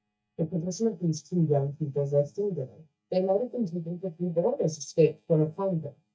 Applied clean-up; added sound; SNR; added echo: neural mask model DeepFilterNet 3.